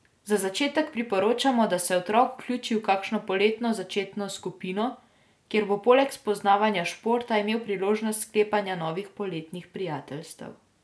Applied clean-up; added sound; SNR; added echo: none; none; none; none.